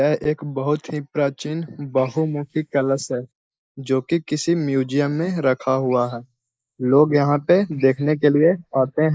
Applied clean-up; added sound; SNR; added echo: neural mask model Resemble Enhance denoiser.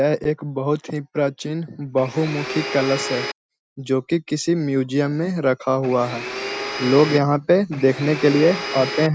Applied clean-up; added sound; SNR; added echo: none; Domestic sounds, home sounds; 8 dB; none.